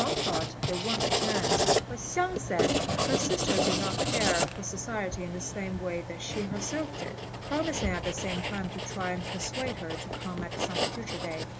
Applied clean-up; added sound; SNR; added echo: none; Writing; -3 dB; none.